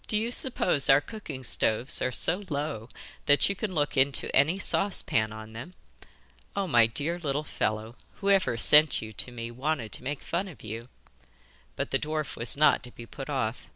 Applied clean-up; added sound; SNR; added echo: none; none; none; none.